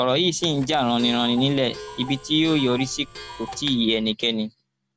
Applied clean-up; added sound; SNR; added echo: none; Clock; 16 dB; none.